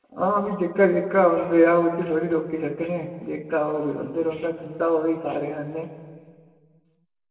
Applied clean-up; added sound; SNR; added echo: none; none; none; reverberation time 2.3 s.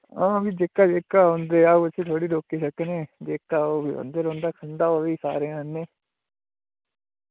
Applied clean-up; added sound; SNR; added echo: none; none; none; none.